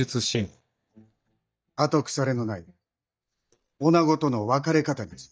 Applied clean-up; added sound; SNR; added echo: neural mask model DeepFilterNet 3.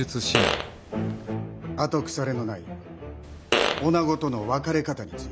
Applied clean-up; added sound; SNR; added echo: none; Fart; 1 dB; none.